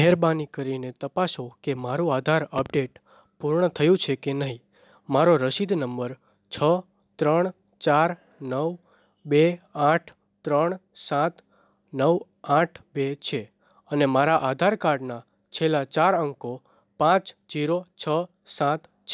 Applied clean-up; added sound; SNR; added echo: none; none; none; none.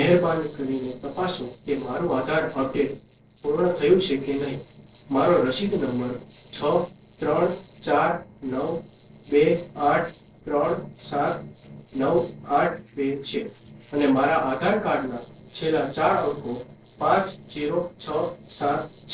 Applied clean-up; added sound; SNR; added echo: neural separator model SepFormer DNS4.